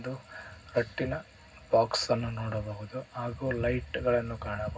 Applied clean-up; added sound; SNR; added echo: none; none; none; reverberation time 0.4 s.